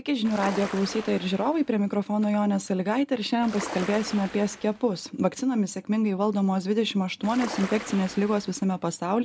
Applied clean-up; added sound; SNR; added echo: none; Ocean; 13 dB; none.